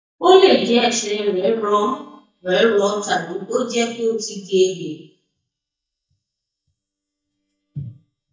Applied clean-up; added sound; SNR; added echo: neural mask model DeepFilterNet 3.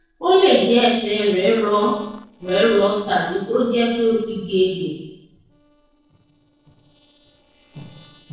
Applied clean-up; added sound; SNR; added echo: neural separator model SepFormer DNS4.